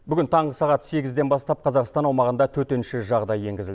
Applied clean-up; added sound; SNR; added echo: none; none; none; none.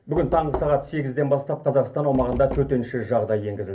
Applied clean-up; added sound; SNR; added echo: none; Knock; 12 dB; reverberation time 0.3 s.